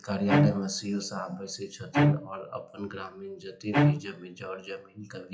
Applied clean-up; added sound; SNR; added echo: classical method WPE with log-MMSE.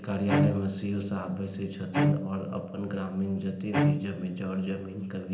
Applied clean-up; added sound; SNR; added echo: none; Bowed string instrument; -1 dB; reverberation time 0.8 s.